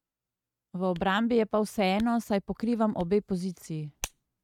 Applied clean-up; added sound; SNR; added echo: neural mask model RNNoise.